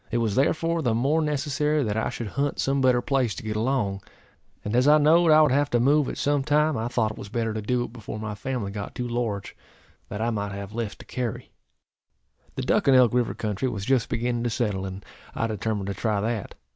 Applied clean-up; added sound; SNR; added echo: none; none; none; none.